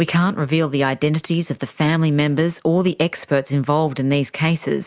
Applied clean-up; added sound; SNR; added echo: none; none; none; none.